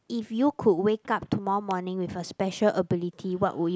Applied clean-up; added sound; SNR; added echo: none; none; none; none.